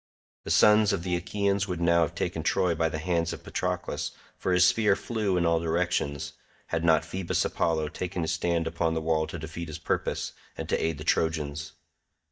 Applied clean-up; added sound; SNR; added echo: neural mask model DeepFilterNet 3.